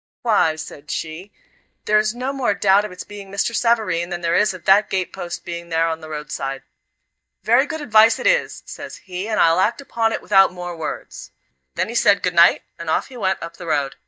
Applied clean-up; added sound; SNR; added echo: neural mask model DeepFilterNet 3.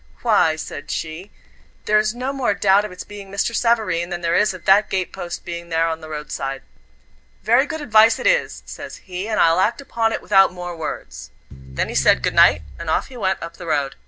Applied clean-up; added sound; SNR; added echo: none; Crackle; 19 dB; none.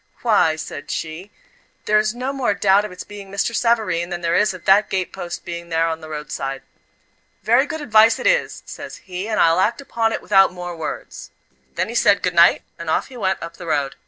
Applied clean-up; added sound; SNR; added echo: neural separator model SepFormer DNS4.